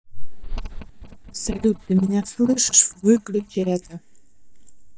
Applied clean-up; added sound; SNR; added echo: neural mask model DeepFilterNet 3.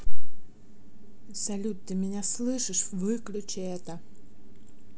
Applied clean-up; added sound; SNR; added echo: none; none; none; none.